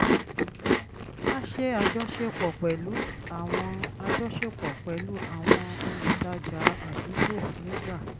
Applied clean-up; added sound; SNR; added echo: none; Chewing, mastication; -4 dB; none.